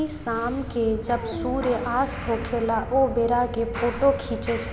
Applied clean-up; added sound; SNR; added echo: none; Dog; 15 dB; none.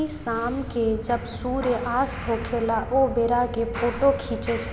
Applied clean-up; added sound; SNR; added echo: none; none; none; none.